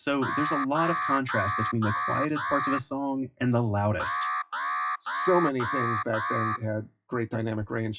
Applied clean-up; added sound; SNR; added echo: classical method WPE with log-MMSE.